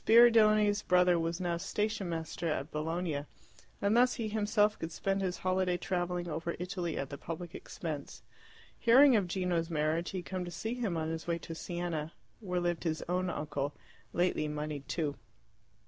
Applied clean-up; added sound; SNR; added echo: none; none; none; none.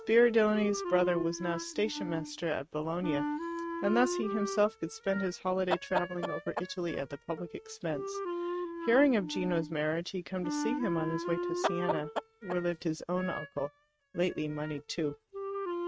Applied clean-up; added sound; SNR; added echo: neural mask model RNNoise.